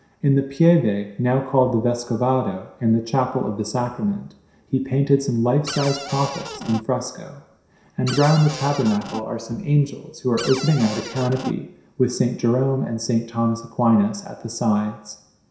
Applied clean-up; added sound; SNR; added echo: none; Cupboard open or close; 10 dB; reverberation time 0.7 s.